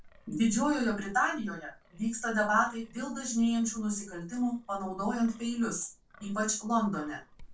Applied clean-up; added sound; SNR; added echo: neural separator model SepFormer DNS4.